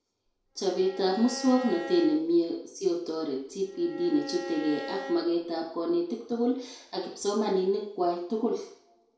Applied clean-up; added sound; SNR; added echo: none; Bowed string instrument; 13 dB; reverberation time 0.5 s.